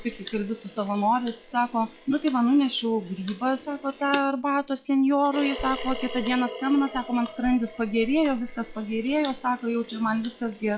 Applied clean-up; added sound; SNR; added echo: classical method log-MMSE.